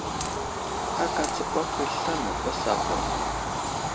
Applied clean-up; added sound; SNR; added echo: none; Train / Bird vocalization, bird call, bird song + Coin (dropping); -5 dB; none.